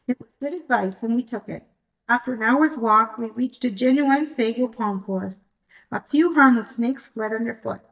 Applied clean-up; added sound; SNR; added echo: neural mask model DeepFilterNet 3.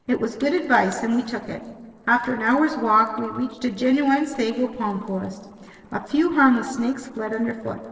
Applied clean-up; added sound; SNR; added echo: neural separator model SepFormer DNS4.